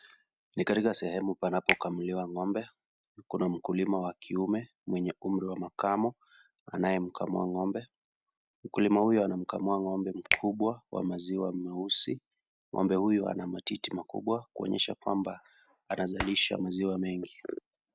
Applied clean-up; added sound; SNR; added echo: none; Finger snapping + Clapping; 6 dB; none.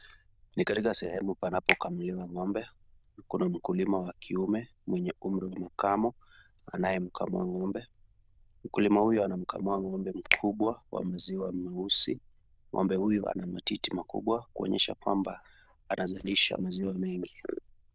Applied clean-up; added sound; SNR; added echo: neural diffusion model UNIVERSE++.